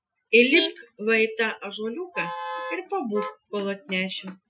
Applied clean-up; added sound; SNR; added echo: classical method Wiener filter.